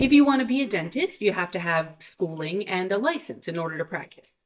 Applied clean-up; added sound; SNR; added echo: neural mask model DeepFilterNet 3.